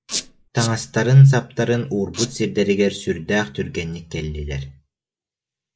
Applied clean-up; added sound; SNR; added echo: neural mask model Resemble Enhance denoiser.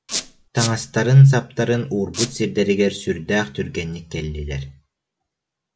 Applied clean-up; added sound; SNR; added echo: none; Squeak; 8 dB; none.